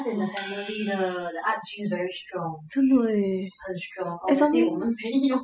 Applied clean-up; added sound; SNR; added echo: classical method spectral subtraction.